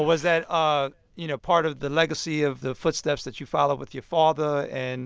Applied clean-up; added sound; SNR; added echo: none; none; none; none.